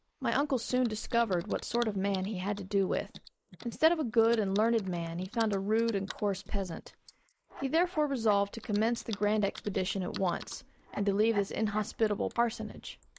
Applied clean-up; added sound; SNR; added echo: neural mask model Resemble Enhance denoiser.